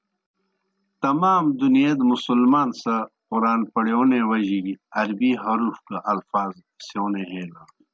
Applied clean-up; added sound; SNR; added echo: none; none; none; none.